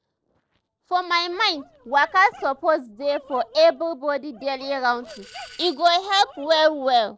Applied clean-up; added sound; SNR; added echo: neural separator model SepFormer DNS4.